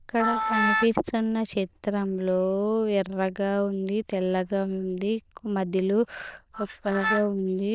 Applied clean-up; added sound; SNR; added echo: neural diffusion model UNIVERSE++.